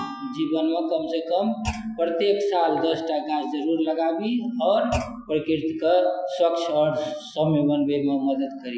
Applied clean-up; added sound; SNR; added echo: classical method Wiener filter.